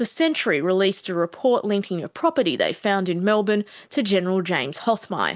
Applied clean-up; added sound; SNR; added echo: none; none; none; none.